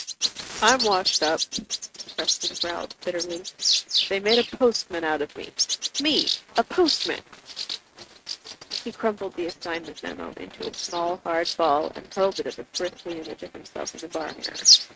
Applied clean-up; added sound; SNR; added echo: neural mask model RNNoise.